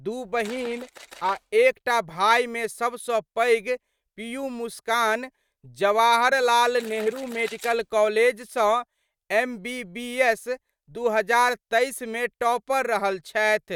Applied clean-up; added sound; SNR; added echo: neural mask model RNNoise.